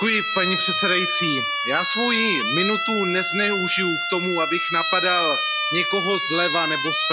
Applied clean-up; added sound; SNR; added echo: classical method log-MMSE.